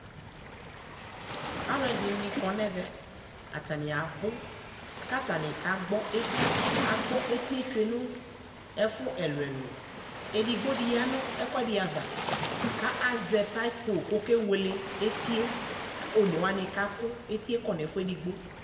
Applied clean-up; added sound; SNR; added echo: none; Waves, surf; 5 dB; reverberation time 1.4 s.